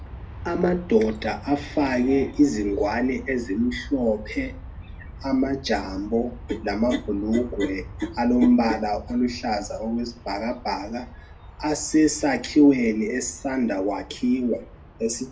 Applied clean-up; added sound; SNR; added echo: none; Aircraft; 16 dB; reverberation time 0.3 s.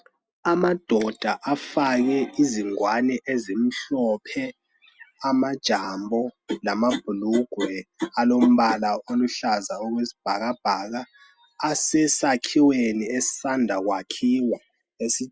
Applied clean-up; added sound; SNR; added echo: none; none; none; none.